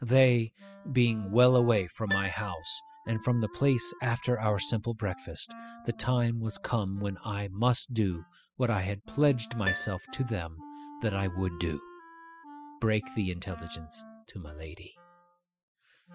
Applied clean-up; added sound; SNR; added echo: classical method spectral subtraction.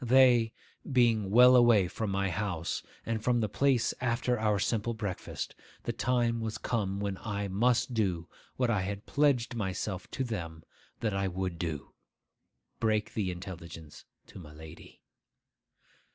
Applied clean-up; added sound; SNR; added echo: none; none; none; none.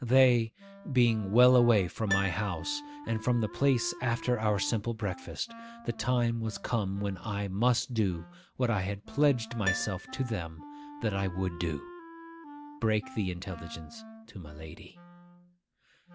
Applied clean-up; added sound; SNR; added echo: none; Wind instrument, woodwind instrument + Piano; 14 dB; none.